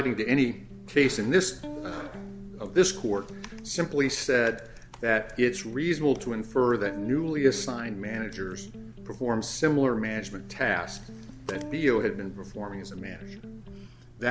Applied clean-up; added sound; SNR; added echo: none; Electric guitar; 15 dB; none.